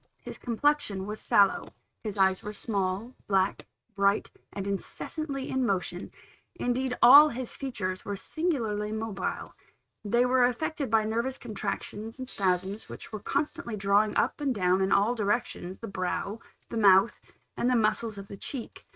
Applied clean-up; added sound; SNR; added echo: neural mask model RNNoise.